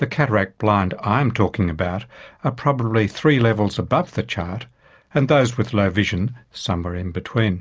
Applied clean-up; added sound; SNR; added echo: none; none; none; none.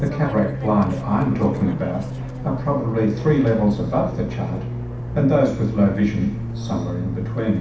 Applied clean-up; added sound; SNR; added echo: none; Fixed-wing aircraft, airplane; 6 dB; reverberation time 0.7 s.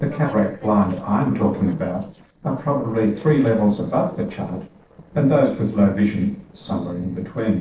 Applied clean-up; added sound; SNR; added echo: neural separator model SepFormer DNS4.